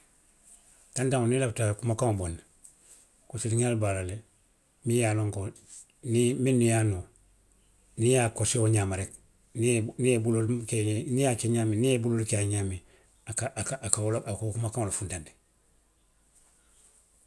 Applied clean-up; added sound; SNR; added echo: none; none; none; none.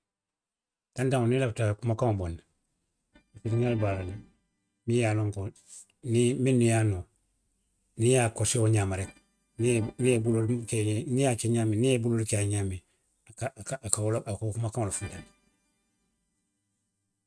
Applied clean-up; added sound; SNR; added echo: neural mask model RNNoise.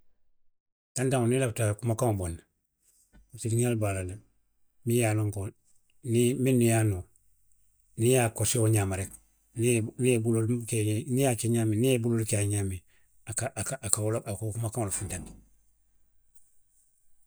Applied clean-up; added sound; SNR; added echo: neural mask model DeepFilterNet 3.